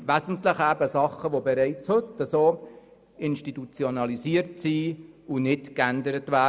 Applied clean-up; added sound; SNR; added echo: none; none; none; none.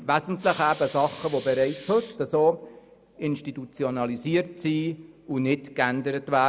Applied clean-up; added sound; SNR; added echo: none; Hiss; 19 dB; none.